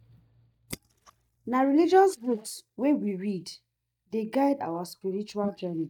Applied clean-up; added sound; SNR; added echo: neural mask model DeepFilterNet 3.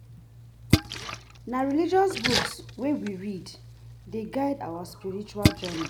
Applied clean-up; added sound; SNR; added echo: none; Splash, splatter; 1 dB; none.